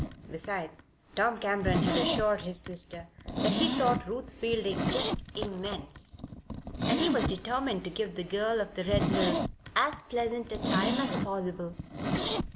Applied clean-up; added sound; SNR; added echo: none; Zipper (clothing); 1 dB; none.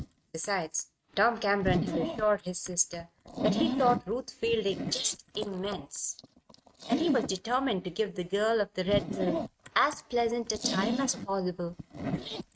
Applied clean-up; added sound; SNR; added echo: neural mask model RNNoise.